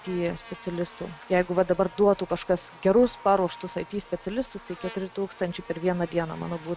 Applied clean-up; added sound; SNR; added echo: none; Buzz; 19 dB; none.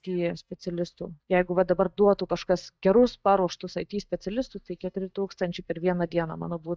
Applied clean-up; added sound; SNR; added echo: neural mask model DeepFilterNet 3.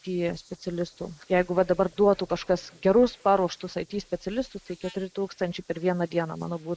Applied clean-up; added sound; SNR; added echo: neural mask model Resemble Enhance denoiser.